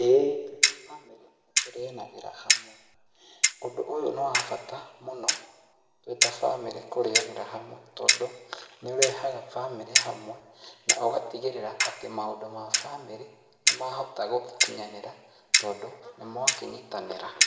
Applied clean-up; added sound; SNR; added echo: none; Clock; -2 dB; reverberation time 1.3 s.